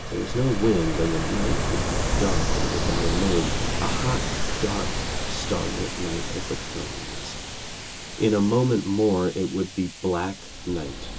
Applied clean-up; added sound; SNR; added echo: none; Ocean; 0 dB; reverberation time 0.2 s.